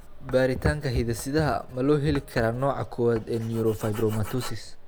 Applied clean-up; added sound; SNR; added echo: none; Writing; 12 dB; none.